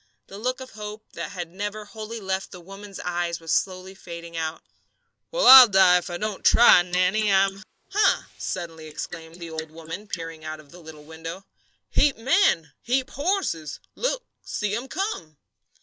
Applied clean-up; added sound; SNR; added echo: neural mask model Resemble Enhance denoiser.